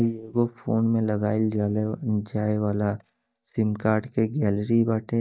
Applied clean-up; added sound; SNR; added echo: neural mask model DeepFilterNet 3.